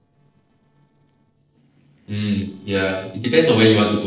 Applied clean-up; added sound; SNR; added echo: neural separator model SepFormer DNS4.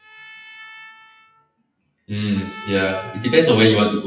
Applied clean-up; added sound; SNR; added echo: classical method WPE with log-MMSE.